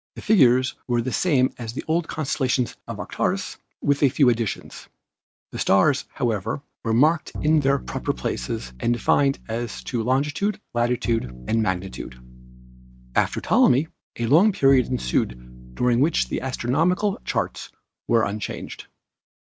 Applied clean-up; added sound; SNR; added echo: none; Bowed string instrument; 14 dB; none.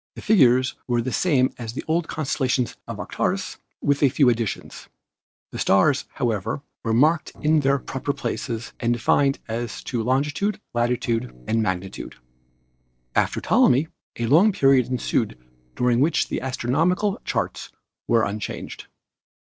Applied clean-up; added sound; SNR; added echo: neural separator model SepFormer DNS4.